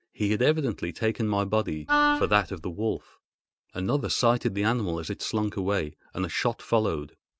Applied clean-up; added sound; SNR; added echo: none; Wind instrument, woodwind instrument; 0 dB; none.